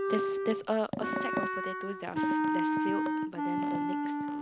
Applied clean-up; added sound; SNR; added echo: none; Wind instrument, woodwind instrument; -4 dB; none.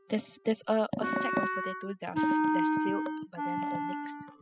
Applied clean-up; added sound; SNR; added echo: classical method spectral subtraction.